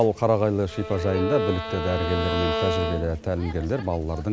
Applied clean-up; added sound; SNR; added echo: none; Bowed string instrument; 5 dB; none.